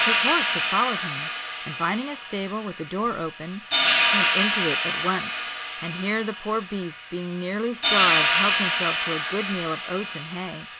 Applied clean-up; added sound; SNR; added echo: none; Hi-hat; -5 dB; none.